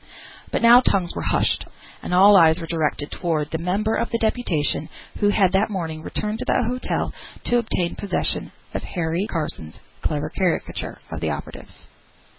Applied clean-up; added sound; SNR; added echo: none; none; none; none.